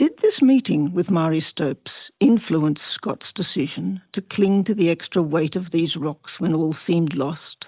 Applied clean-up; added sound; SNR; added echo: none; none; none; none.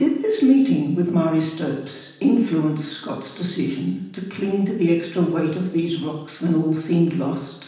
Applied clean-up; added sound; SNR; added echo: none; none; none; reverberation time 0.9 s.